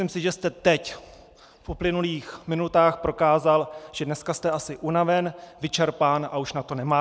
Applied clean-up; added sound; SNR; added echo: none; none; none; none.